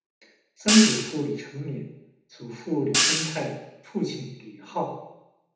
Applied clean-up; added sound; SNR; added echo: none; Hi-hat; 0 dB; reverberation time 0.8 s.